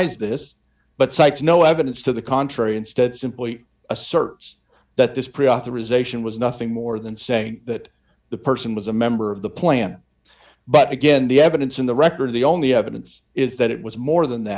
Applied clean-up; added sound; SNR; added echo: none; none; none; none.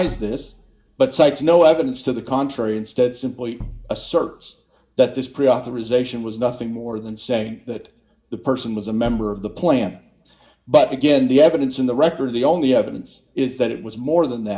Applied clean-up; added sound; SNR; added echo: none; Bass drum; 16 dB; reverberation time 0.6 s.